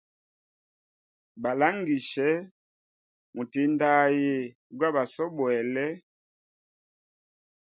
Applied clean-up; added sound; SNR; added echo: none; none; none; none.